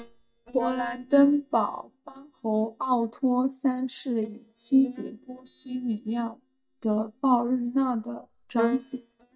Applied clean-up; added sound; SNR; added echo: neural mask model DeepFilterNet 3.